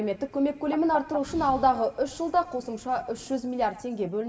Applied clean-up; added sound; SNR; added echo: none; Fowl; 15 dB; reverberation time 2.9 s.